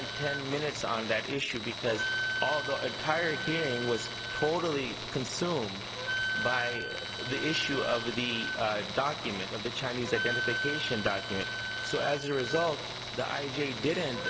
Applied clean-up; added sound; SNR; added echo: none; Tools + Wind instrument, woodwind instrument; 3 dB; none.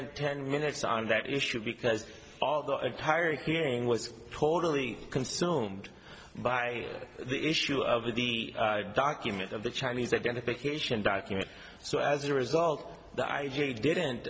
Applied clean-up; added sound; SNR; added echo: none; none; none; none.